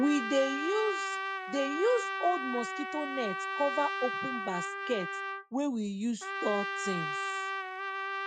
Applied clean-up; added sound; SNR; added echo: none; Trumpet; 3 dB; none.